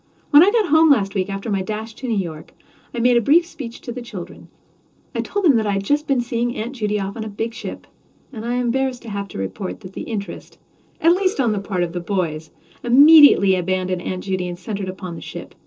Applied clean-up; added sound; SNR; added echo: neural separator model SepFormer DNS4.